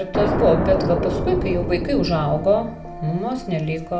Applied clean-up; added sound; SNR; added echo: none; Explosion; 2 dB; reverberation time 0.3 s.